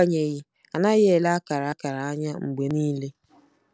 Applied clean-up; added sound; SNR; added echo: none; none; none; none.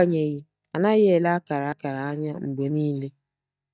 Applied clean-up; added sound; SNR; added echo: neural mask model DeepFilterNet 3.